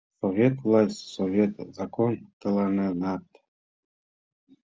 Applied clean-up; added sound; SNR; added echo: none; none; none; none.